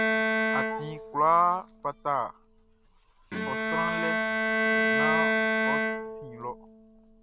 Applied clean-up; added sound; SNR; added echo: none; Bowed string instrument; -3 dB; none.